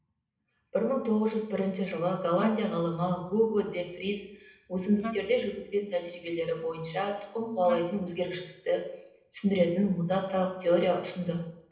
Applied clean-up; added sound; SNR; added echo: neural separator model SepFormer DNS4.